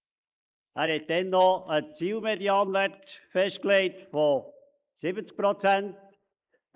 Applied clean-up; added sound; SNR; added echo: neural mask model Resemble Enhance denoiser.